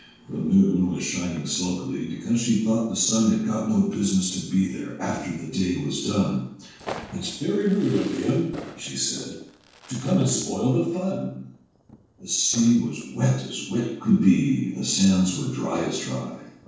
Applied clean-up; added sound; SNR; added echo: neural separator model SepFormer DNS4.